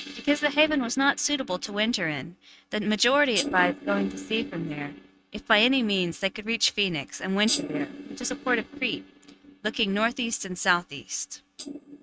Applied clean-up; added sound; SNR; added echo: neural mask model RNNoise.